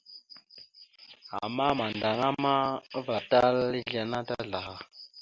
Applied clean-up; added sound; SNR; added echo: none; none; none; none.